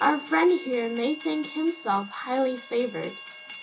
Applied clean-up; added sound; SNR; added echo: none; Train; 16 dB; reverberation time 0.2 s.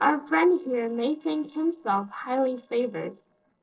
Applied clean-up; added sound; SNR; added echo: neural separator model SepFormer DNS4.